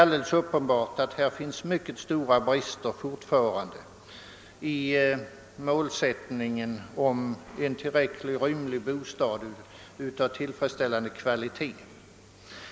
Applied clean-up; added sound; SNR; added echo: none; none; none; none.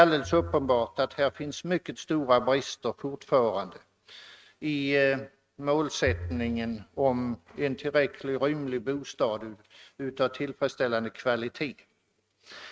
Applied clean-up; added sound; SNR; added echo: neural mask model RNNoise.